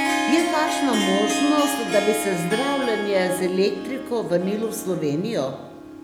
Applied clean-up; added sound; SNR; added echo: none; Harp; 4 dB; none.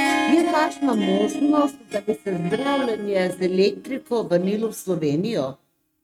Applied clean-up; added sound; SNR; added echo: neural mask model RNNoise.